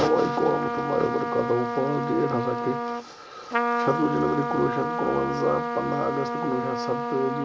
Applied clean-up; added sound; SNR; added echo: none; Trumpet; 1 dB; reverberation time 0.2 s.